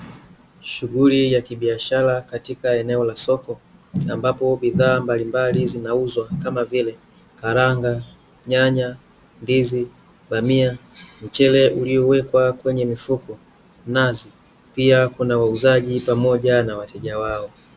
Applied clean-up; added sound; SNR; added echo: none; none; none; none.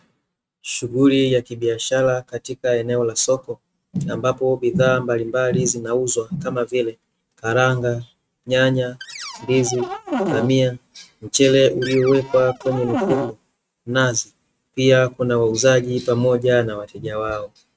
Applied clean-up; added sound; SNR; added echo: neural mask model RNNoise.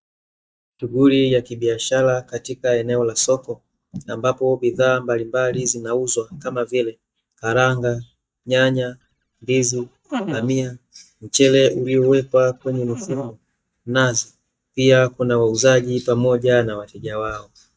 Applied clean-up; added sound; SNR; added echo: neural mask model DeepFilterNet 3.